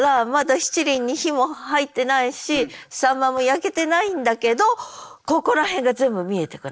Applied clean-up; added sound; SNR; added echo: neural separator model SepFormer DNS4.